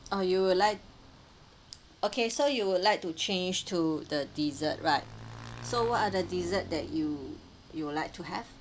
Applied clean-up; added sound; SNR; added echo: none; Chink, clink + Motorcycle / Engine; 16 dB; none.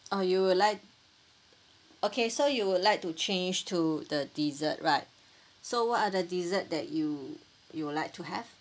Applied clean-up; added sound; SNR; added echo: none; none; none; none.